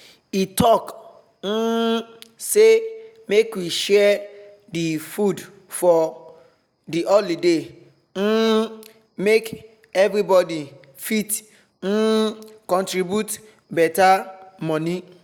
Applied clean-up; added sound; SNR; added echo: none; none; none; none.